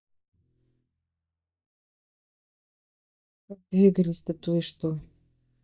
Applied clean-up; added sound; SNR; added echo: neural mask model DeepFilterNet 3.